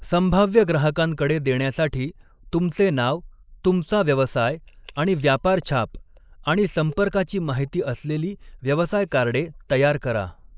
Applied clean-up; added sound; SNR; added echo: neural mask model Resemble Enhance denoiser.